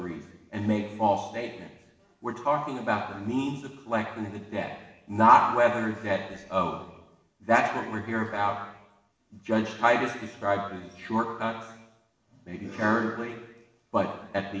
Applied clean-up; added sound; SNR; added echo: none; none; none; reverberation time 1.0 s.